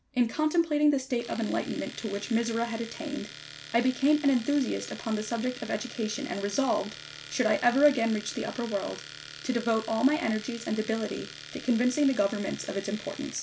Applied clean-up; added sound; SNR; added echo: none; Domestic sounds, home sounds; 16 dB; none.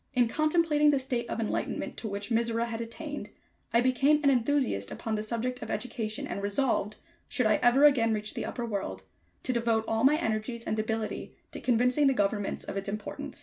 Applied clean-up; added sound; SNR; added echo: none; none; none; none.